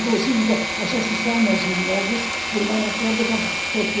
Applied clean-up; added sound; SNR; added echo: none; Engine / Mechanisms; 2 dB; reverberation time 0.5 s.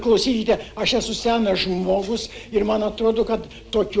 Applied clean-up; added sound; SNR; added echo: none; none; none; none.